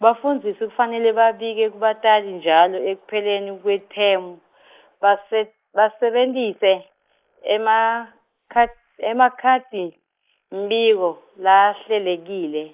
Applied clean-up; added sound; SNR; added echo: neural mask model Resemble Enhance denoiser.